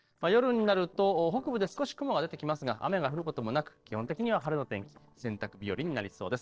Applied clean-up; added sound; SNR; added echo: neural separator model SepFormer DNS4.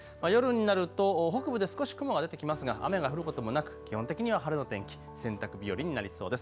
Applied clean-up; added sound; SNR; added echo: none; none; none; none.